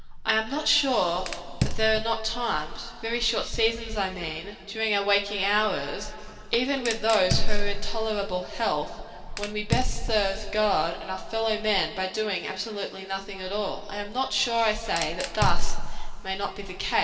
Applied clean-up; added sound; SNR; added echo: none; Fire; 0 dB; reverberation time 2.4 s.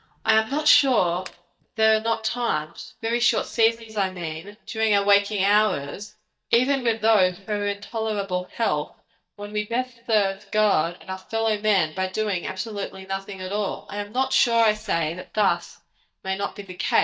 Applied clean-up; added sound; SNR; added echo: neural mask model DeepFilterNet 3.